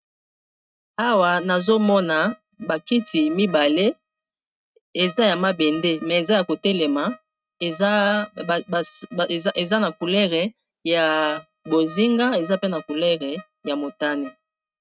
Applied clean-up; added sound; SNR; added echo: neural mask model RNNoise.